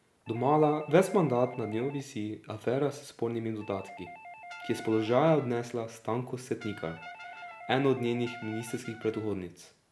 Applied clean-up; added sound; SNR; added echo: none; Brass instrument + Doorbell; 17 dB; none.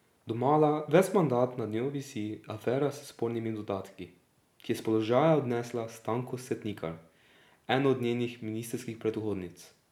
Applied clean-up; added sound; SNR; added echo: none; none; none; none.